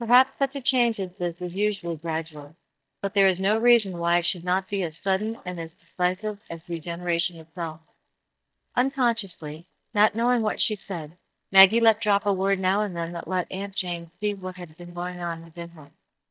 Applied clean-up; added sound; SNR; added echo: neural mask model DeepFilterNet 3.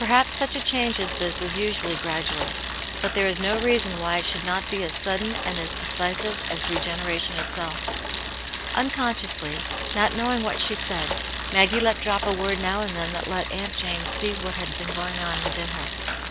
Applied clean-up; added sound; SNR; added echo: none; Bicycle; 4 dB; none.